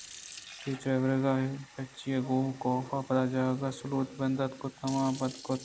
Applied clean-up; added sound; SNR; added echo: none; Fill (with liquid) / Sink (filling or washing); 19 dB; none.